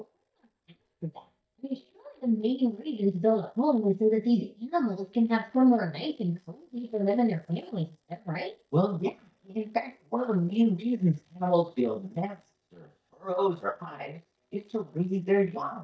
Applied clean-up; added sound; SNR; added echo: neural mask model DeepFilterNet 3.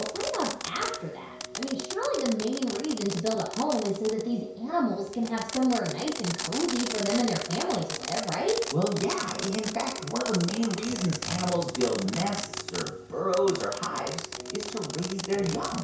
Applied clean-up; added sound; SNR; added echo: none; Fireworks; 8 dB; reverberation time 0.6 s.